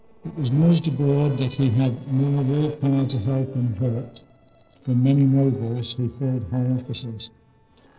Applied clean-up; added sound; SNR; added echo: neural separator model SepFormer DNS4.